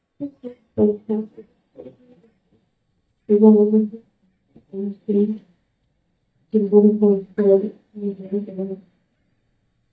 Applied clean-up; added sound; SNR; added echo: neural mask model DeepFilterNet 3.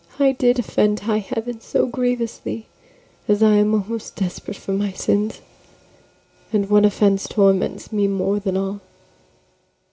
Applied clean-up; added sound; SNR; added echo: none; none; none; none.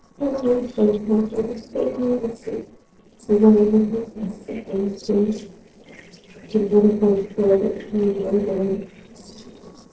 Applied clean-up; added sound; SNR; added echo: neural separator model SepFormer DNS4.